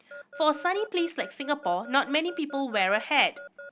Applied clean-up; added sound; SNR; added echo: none; Alarm / Keyboard (musical); 17 dB; none.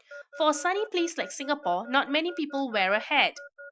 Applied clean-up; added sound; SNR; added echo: classical method Wiener filter.